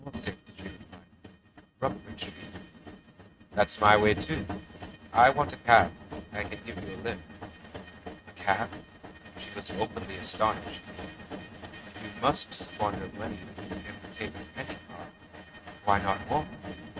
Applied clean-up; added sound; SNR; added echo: neural mask model RNNoise.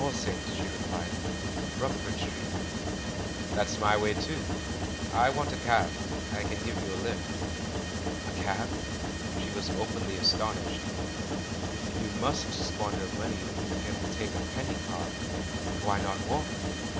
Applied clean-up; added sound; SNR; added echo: none; Mechanisms; -2 dB; none.